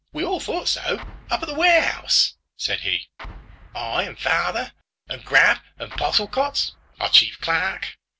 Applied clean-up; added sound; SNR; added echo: none; Explosion; 19 dB; none.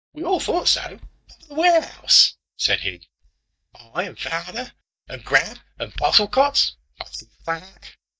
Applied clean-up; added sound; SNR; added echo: neural mask model DeepFilterNet 3.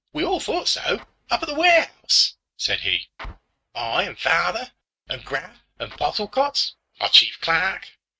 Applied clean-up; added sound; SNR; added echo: neural mask model RNNoise.